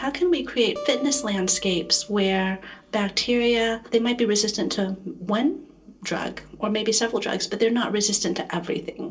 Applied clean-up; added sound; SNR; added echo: none; Acoustic guitar; 16 dB; reverberation time 0.2 s.